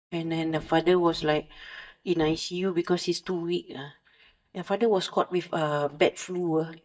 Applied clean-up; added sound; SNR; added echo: neural mask model DeepFilterNet 3.